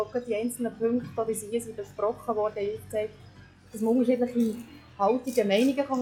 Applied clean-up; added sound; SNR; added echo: classical method log-MMSE.